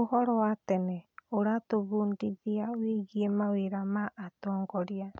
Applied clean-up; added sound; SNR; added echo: none; none; none; none.